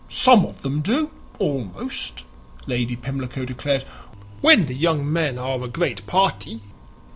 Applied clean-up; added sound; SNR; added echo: none; none; none; none.